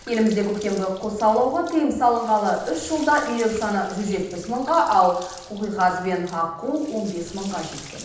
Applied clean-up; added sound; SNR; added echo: none; Sink (filling or washing); 20 dB; reverberation time 0.9 s.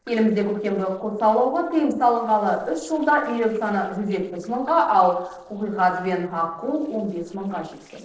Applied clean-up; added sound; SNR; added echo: neural separator model SepFormer DNS4.